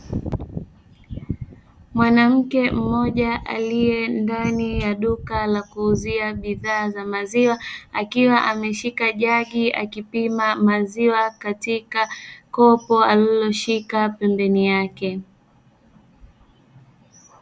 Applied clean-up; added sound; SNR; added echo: none; none; none; none.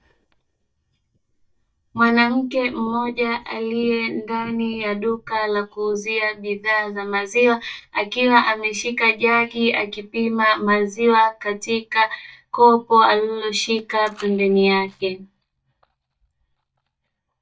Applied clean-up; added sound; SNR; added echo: neural mask model DeepFilterNet 3.